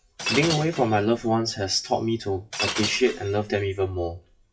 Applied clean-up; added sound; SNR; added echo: classical method WPE with log-MMSE.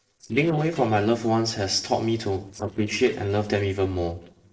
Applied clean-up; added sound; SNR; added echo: neural separator model SepFormer DNS4.